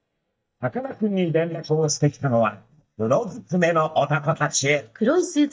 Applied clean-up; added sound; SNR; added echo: neural mask model DeepFilterNet 3.